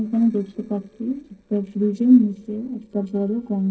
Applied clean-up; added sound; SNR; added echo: neural separator model SepFormer DNS4.